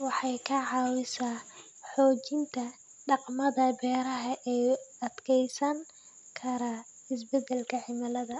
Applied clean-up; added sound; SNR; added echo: none; none; none; none.